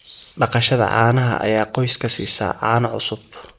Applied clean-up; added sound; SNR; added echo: neural mask model Resemble Enhance denoiser.